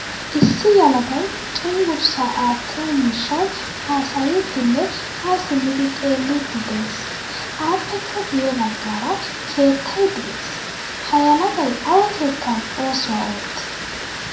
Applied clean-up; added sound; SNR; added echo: none; Water; 8 dB; reverberation time 0.4 s.